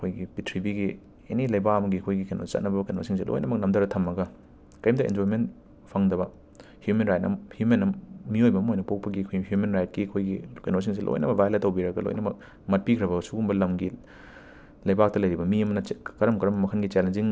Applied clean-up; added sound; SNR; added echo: none; none; none; none.